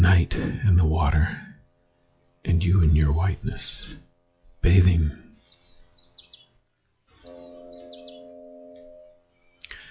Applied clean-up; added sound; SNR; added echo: classical method log-MMSE.